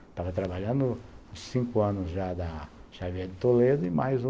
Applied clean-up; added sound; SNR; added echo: none; none; none; none.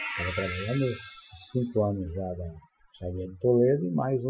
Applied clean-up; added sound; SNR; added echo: classical method Wiener filter.